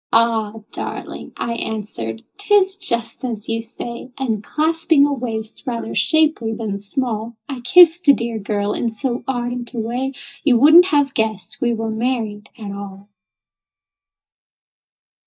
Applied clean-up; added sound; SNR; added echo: neural mask model DeepFilterNet 3.